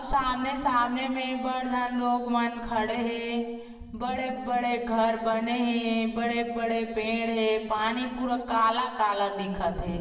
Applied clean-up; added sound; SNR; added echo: none; none; none; reverberation time 1.3 s.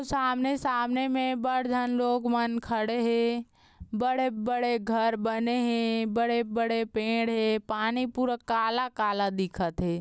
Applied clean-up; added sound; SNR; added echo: none; none; none; none.